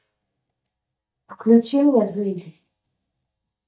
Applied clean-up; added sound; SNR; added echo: neural mask model DeepFilterNet 3.